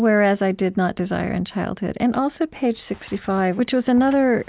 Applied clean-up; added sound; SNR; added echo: none; none; none; none.